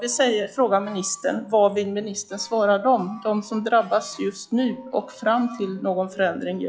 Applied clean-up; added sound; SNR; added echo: classical method log-MMSE.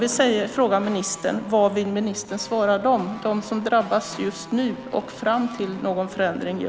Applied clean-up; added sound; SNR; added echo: none; Guitar; 17 dB; none.